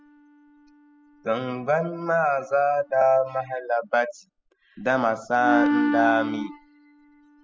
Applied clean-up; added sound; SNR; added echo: classical method spectral subtraction.